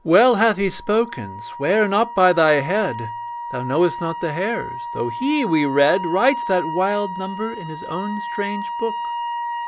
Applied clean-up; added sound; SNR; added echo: none; Wind instrument, woodwind instrument; 9 dB; none.